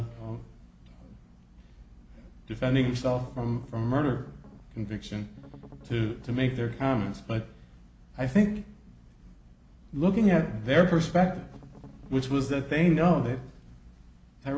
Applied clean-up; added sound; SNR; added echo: none; Strum; 19 dB; none.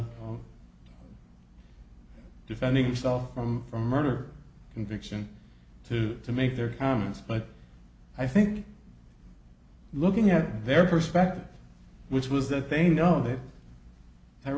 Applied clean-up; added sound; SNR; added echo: none; none; none; none.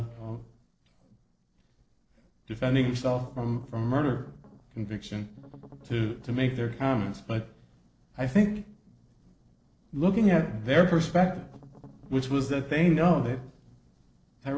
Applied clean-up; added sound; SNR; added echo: neural separator model SepFormer DNS4.